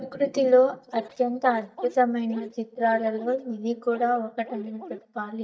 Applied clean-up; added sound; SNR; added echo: neural mask model DeepFilterNet 3.